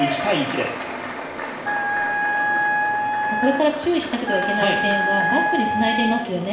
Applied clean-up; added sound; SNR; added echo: none; Wind instrument, woodwind instrument; -1 dB; reverberation time 0.7 s.